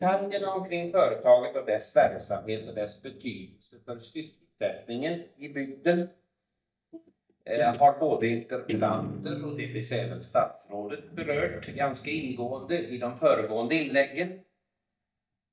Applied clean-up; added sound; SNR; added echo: neural mask model DeepFilterNet 3.